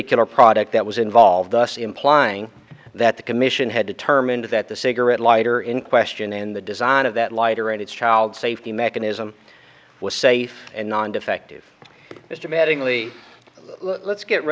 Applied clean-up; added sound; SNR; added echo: none; none; none; none.